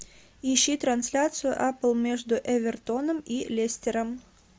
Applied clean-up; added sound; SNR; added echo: none; none; none; none.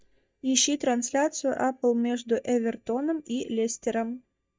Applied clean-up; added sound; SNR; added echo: neural mask model DeepFilterNet 3.